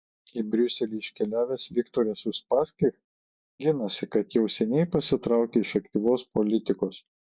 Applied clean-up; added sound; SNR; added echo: none; none; none; none.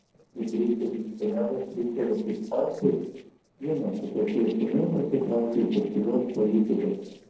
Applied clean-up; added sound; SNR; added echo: neural separator model SepFormer DNS4.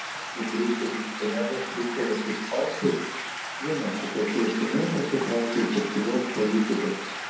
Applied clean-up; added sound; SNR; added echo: none; Stream; 7 dB; reverberation time 1.2 s.